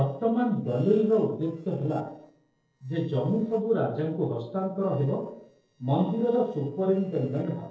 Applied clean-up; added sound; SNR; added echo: neural separator model SepFormer DNS4.